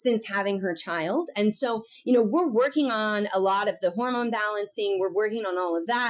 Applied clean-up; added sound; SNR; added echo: classical method Wiener filter.